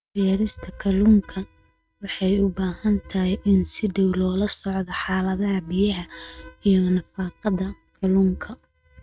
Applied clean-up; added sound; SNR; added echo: neural mask model RNNoise.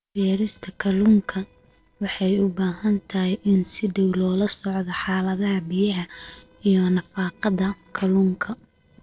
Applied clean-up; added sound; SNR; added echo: neural separator model SepFormer DNS4.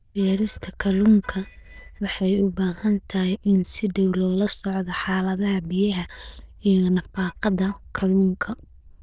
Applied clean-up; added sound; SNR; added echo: neural diffusion model UNIVERSE++.